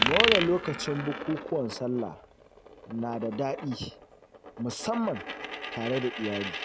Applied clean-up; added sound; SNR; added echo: none; Coin (dropping); 3 dB; none.